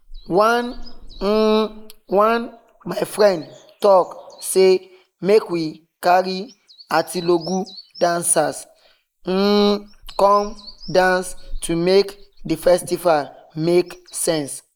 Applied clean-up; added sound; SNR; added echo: neural mask model Resemble Enhance denoiser.